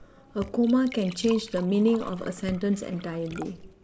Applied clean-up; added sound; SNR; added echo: none; Raindrop / Drip + Liquid; 17 dB; none.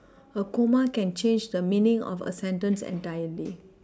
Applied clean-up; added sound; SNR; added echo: none; none; none; none.